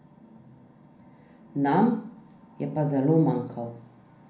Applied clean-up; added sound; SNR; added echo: none; none; none; reverberation time 0.5 s.